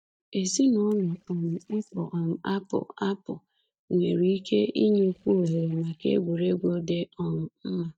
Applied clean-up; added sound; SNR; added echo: neural mask model DeepFilterNet 3.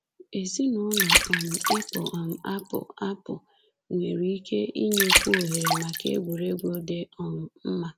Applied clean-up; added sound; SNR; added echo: none; Water; 0 dB; none.